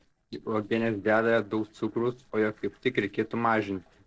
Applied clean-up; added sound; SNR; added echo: neural separator model SepFormer DNS4.